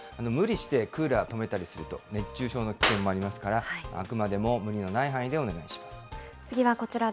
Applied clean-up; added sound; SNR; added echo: none; Clapping; 4 dB; none.